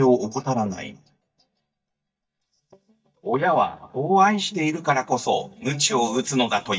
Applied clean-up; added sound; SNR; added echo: neural mask model DeepFilterNet 3.